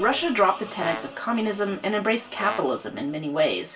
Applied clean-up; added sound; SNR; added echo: none; Brass instrument; 12 dB; reverberation time 0.2 s.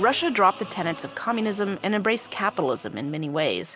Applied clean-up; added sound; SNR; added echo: none; none; none; none.